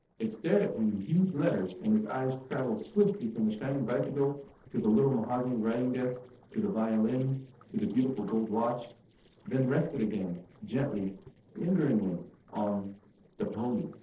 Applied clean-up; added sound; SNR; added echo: neural separator model SepFormer DNS4.